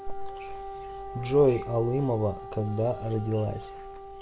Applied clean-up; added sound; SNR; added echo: none; Wind instrument, woodwind instrument; 12 dB; none.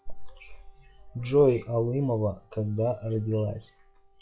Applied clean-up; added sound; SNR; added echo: classical method log-MMSE.